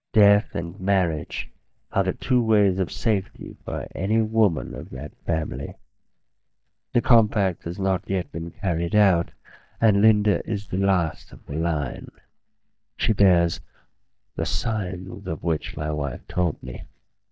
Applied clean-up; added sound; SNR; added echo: neural mask model DeepFilterNet 3.